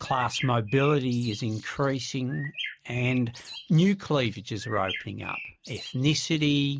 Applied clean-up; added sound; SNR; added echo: neural mask model RNNoise.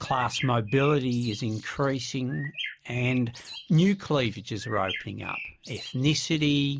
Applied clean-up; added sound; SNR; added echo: none; Bird; 14 dB; none.